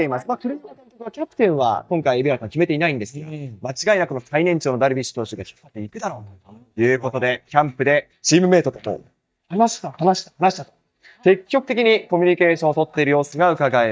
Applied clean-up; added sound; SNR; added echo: neural mask model DeepFilterNet 3.